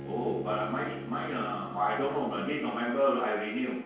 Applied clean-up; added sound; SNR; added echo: none; Bowed string instrument; 12 dB; reverberation time 0.6 s.